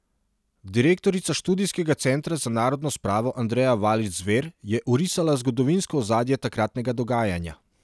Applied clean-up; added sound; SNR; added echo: none; none; none; none.